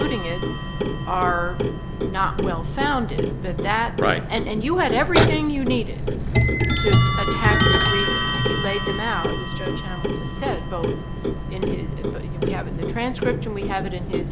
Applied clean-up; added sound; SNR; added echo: none; Clock; -4 dB; none.